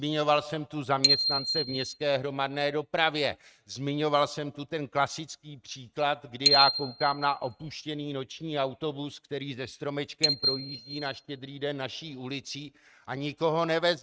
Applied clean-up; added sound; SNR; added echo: neural mask model RNNoise.